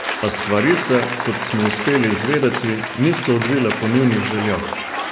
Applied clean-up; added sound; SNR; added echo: none; Applause / Cheering; 6 dB; none.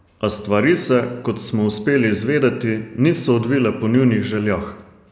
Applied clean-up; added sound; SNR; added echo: none; none; none; none.